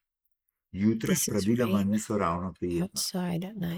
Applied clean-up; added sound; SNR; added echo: neural mask model Resemble Enhance denoiser.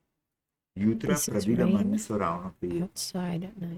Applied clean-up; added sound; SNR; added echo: neural mask model RNNoise.